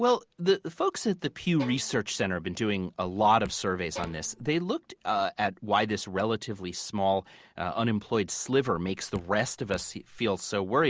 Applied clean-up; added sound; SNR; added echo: none; Bowed string instrument + Drip; 18 dB; none.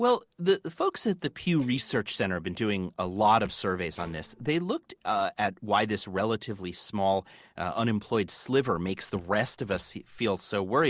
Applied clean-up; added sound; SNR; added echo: neural separator model SepFormer DNS4.